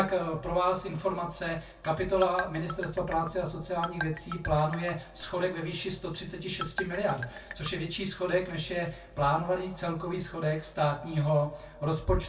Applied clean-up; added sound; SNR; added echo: none; Marimba, xylophone; 9 dB; reverberation time 0.2 s.